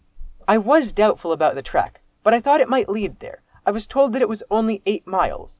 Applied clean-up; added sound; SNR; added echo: none; none; none; none.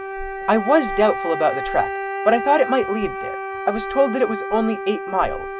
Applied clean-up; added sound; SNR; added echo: none; Wind instrument, woodwind instrument; 6 dB; none.